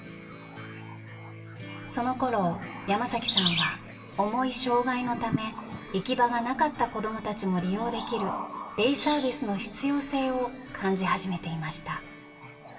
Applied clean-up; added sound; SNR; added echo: none; Bird vocalization, bird call, bird song; -2 dB; reverberation time 2.0 s.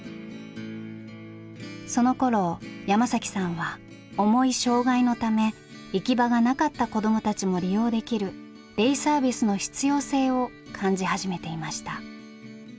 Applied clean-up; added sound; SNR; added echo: none; none; none; none.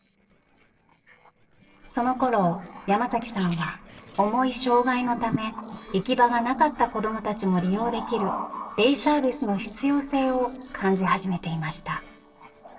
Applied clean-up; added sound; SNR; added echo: neural separator model SepFormer DNS4.